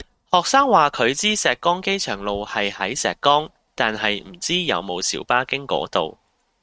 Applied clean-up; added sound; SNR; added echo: neural mask model RNNoise.